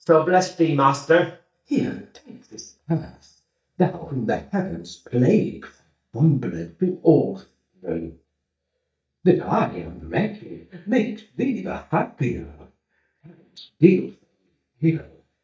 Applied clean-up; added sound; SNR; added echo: neural mask model DeepFilterNet 3.